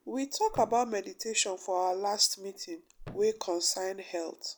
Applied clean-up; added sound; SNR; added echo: none; Thump, thud; 20 dB; none.